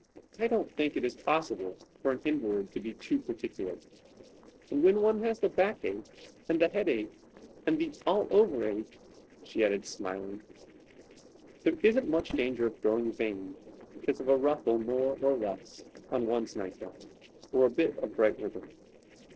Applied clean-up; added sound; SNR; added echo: neural separator model SepFormer DNS4.